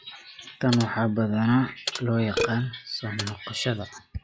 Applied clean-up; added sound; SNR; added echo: classical method log-MMSE.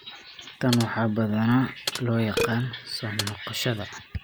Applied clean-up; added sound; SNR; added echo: none; Burping, eructation + Computer keyboard; 9 dB; none.